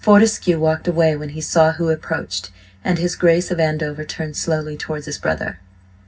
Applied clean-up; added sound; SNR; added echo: none; none; none; reverberation time 0.4 s.